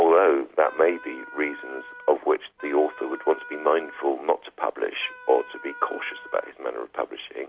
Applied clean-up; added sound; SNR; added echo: none; Wind instrument, woodwind instrument; 17 dB; none.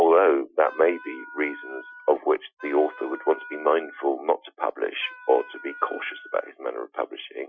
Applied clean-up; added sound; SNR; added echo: classical method Wiener filter.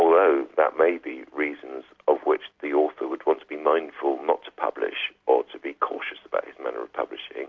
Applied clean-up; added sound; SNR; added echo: none; none; none; none.